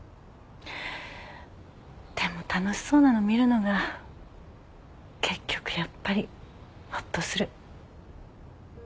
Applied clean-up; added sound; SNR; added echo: none; none; none; none.